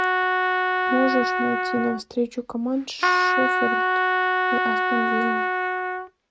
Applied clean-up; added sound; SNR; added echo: neural mask model RNNoise.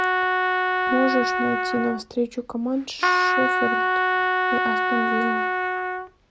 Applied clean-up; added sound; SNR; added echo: none; Trumpet; -5 dB; none.